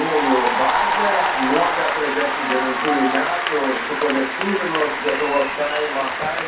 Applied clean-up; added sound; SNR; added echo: none; Applause / Cheering; -1 dB; reverberation time 0.6 s.